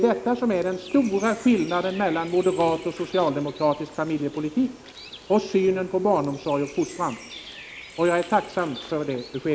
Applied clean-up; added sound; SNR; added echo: none; Bird; 19 dB; none.